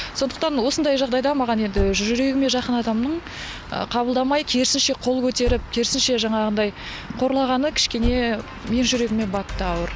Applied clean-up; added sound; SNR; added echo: none; Car; 10 dB; none.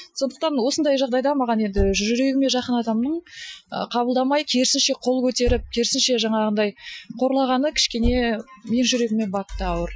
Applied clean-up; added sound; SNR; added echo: classical method Wiener filter.